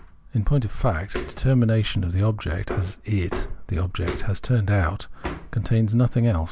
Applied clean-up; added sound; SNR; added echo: none; Hammer; 15 dB; none.